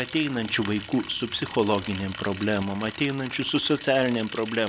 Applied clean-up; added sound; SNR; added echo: none; Liquid; 14 dB; none.